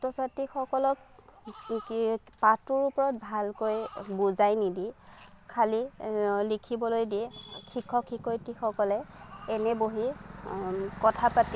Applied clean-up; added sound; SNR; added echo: none; none; none; none.